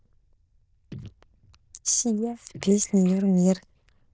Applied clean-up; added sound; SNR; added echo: neural diffusion model UNIVERSE++.